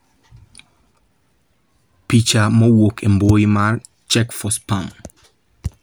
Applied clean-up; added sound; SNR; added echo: none; none; none; none.